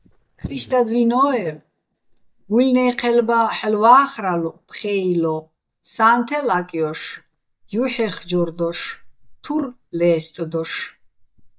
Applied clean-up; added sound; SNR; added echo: neural mask model DeepFilterNet 3.